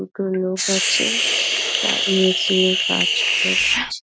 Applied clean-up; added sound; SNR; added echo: none; Hiss; -4 dB; none.